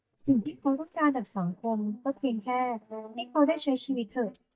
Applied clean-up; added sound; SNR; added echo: neural mask model DeepFilterNet 3.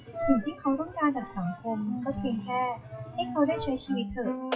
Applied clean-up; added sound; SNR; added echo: classical method WPE with log-MMSE.